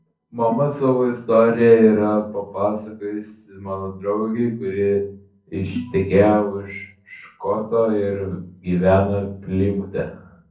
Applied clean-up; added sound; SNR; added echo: neural separator model SepFormer DNS4.